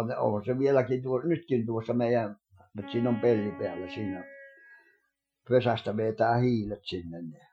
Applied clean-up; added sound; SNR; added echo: classical method Wiener filter.